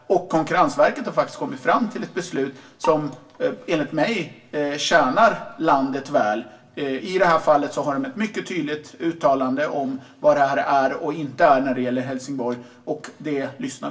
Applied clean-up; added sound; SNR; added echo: none; Bowed string instrument; 17 dB; reverberation time 0.2 s.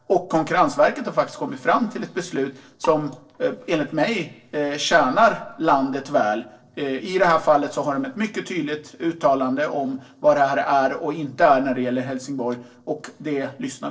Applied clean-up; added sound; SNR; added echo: neural separator model SepFormer DNS4.